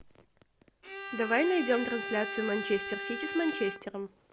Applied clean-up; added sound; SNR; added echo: none; Bowed string instrument; 7 dB; none.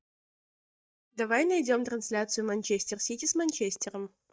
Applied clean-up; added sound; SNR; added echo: neural mask model DeepFilterNet 3.